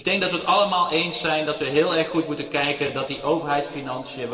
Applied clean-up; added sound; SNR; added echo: none; none; none; reverberation time 1.9 s.